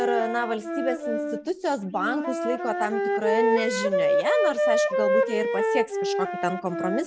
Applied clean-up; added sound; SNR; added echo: none; Wind instrument, woodwind instrument; -3 dB; none.